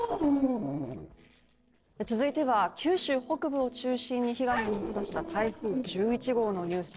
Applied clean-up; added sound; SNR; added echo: neural separator model SepFormer DNS4.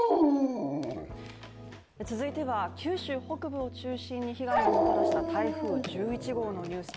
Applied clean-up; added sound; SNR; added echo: none; Dog; -4 dB; none.